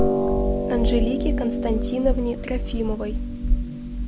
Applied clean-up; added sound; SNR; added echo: none; Harp; -3 dB; none.